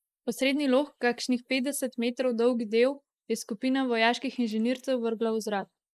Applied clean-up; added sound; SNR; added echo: neural mask model Resemble Enhance denoiser.